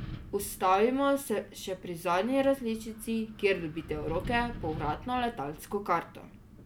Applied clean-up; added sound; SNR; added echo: none; Wind; 13 dB; none.